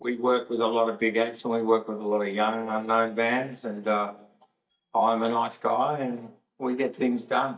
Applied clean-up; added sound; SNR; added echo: neural mask model DeepFilterNet 3.